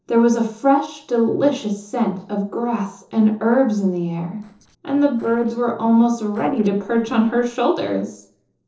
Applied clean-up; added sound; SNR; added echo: neural separator model SepFormer DNS4.